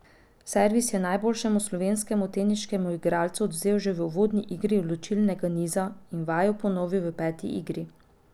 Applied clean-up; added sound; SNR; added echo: none; none; none; none.